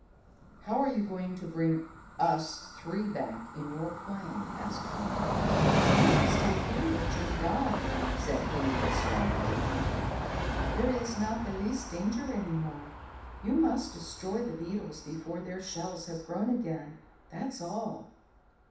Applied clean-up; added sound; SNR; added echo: none; Train; -1 dB; reverberation time 0.7 s.